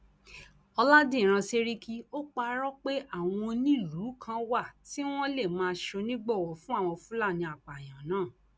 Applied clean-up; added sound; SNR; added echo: none; none; none; none.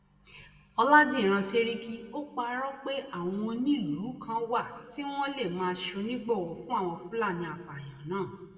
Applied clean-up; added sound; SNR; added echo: none; none; none; reverberation time 1.4 s.